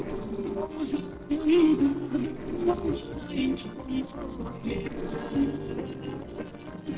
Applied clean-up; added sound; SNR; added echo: neural separator model SepFormer DNS4.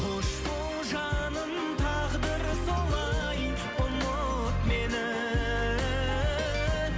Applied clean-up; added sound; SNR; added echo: none; none; none; none.